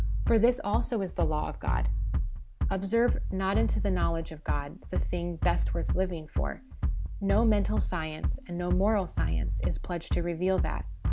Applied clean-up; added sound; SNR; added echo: none; Bass drum; -2 dB; none.